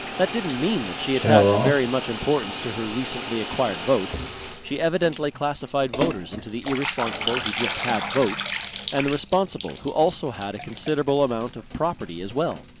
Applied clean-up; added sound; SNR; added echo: none; Bathtub (filling or washing) / Water tap, faucet; 3 dB; none.